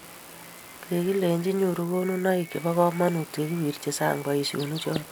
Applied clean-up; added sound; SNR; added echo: none; Water + Bird; 19 dB; none.